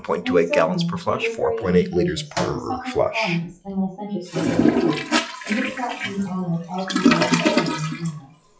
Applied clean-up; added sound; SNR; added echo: classical method WPE with log-MMSE.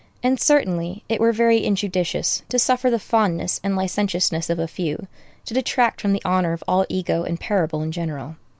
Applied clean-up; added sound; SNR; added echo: none; none; none; none.